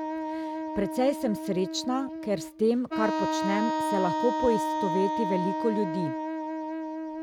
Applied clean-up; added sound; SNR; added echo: none; Wind instrument, woodwind instrument; 1 dB; none.